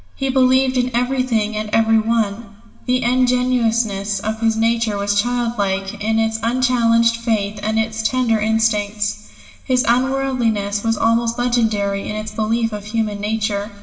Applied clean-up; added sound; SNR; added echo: none; none; none; reverberation time 1.0 s.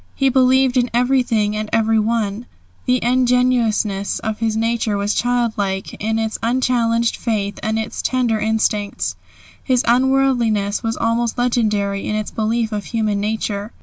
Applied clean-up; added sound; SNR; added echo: none; none; none; none.